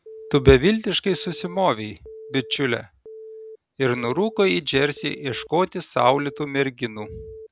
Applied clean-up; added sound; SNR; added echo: none; Telephone; 19 dB; none.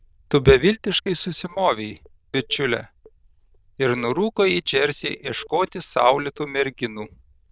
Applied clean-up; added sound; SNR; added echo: neural diffusion model UNIVERSE++.